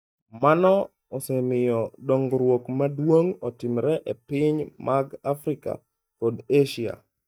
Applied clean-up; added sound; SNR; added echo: neural mask model DeepFilterNet 3.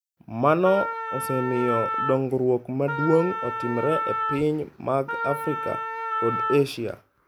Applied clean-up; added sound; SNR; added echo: none; Wind instrument, woodwind instrument; 4 dB; none.